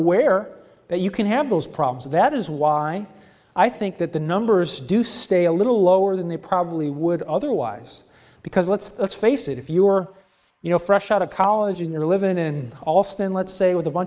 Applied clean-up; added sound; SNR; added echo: neural mask model Resemble Enhance denoiser.